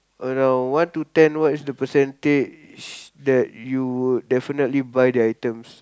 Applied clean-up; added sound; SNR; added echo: none; none; none; none.